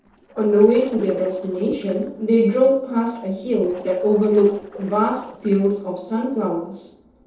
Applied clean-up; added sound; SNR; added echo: neural separator model SepFormer DNS4.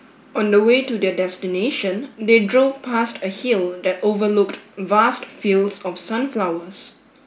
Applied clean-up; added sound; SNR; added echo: none; none; none; none.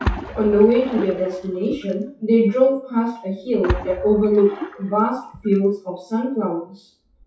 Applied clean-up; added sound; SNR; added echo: classical method WPE with log-MMSE.